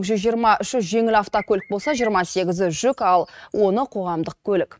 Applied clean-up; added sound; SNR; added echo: neural mask model RNNoise.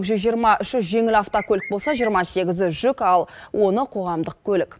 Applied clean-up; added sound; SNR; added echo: none; Bird; 18 dB; none.